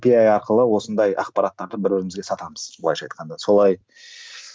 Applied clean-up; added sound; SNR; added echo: none; none; none; none.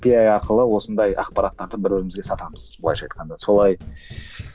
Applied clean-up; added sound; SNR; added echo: none; Run; 16 dB; none.